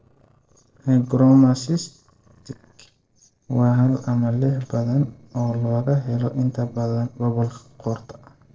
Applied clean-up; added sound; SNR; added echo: neural separator model SepFormer DNS4.